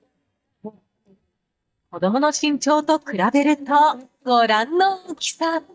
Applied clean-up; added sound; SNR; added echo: neural mask model DeepFilterNet 3.